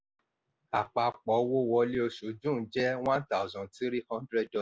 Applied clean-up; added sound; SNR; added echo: none; none; none; none.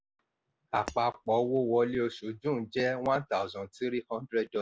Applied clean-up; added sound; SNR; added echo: none; Shatter; 18 dB; none.